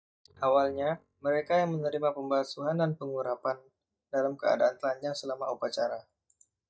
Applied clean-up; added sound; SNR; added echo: neural mask model DeepFilterNet 3.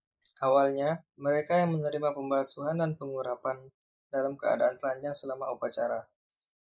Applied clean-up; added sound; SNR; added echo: neural mask model Resemble Enhance denoiser.